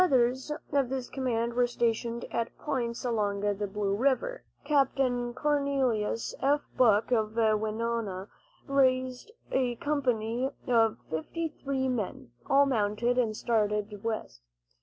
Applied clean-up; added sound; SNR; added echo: none; none; none; none.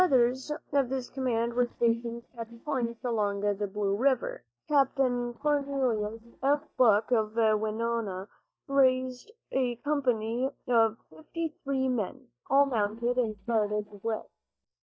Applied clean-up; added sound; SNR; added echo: neural mask model DeepFilterNet 3.